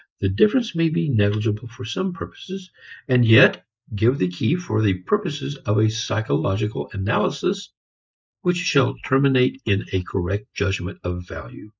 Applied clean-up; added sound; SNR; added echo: neural mask model Resemble Enhance denoiser.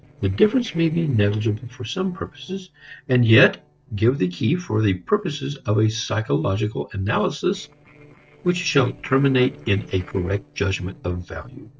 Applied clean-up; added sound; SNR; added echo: neural separator model SepFormer DNS4.